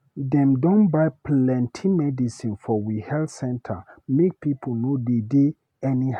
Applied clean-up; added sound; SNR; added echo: none; none; none; none.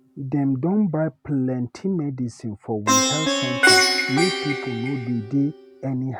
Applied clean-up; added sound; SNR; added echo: none; Plucked string instrument; 0 dB; none.